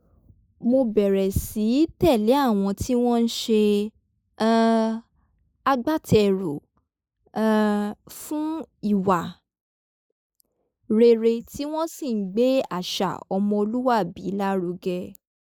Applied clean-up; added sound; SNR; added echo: neural mask model Resemble Enhance denoiser.